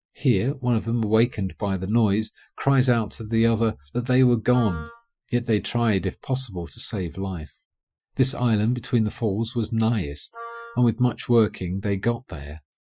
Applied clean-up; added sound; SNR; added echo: classical method Wiener filter.